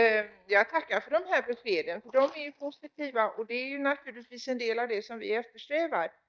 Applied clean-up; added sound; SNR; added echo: neural mask model DeepFilterNet 3.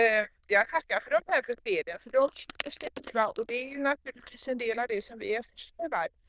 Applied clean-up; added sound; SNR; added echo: neural diffusion model UNIVERSE++.